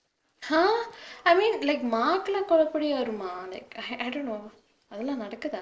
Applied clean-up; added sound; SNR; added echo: neural separator model SepFormer DNS4.